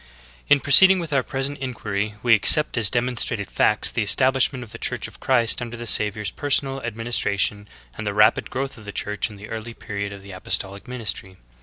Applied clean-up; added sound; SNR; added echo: none; none; none; none.